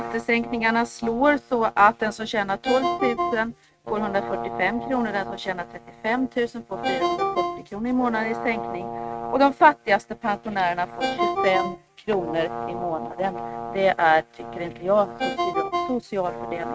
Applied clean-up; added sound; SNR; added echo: neural mask model RNNoise.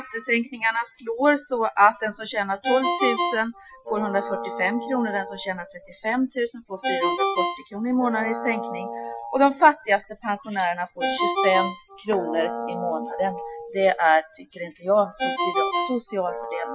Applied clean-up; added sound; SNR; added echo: classical method Wiener filter.